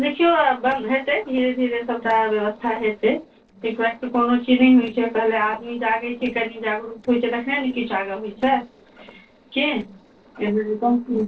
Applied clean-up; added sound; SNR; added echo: neural separator model SepFormer DNS4.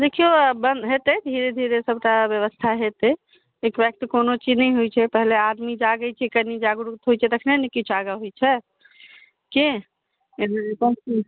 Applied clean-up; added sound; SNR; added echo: none; none; none; none.